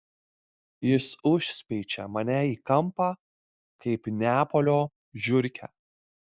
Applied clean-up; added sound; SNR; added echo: none; none; none; none.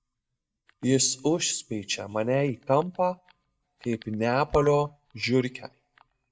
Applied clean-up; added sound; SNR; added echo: neural mask model DeepFilterNet 3.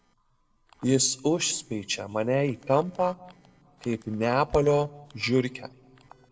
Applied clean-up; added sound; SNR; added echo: neural separator model SepFormer DNS4.